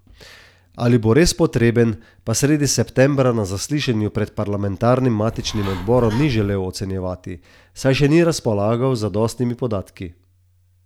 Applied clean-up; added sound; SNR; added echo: none; Bird; 12 dB; none.